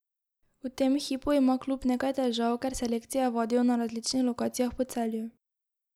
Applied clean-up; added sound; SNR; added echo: none; none; none; none.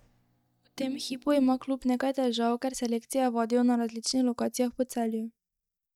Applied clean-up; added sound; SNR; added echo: neural mask model DeepFilterNet 3.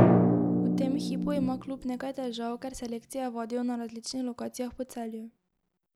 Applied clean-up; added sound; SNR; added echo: none; Drum; -5 dB; none.